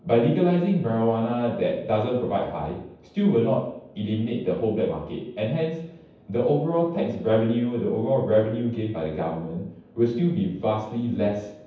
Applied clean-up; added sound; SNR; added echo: none; none; none; reverberation time 0.9 s.